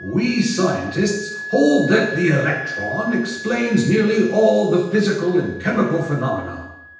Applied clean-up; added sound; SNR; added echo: none; Wind instrument, woodwind instrument; 14 dB; reverberation time 0.9 s.